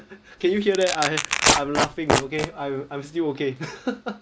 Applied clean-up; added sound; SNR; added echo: none; Tearing; -1 dB; none.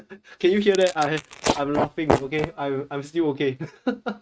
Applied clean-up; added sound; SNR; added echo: neural mask model RNNoise.